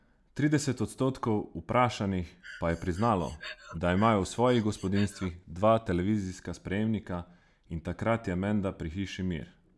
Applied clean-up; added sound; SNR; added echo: none; Breathing; 18 dB; none.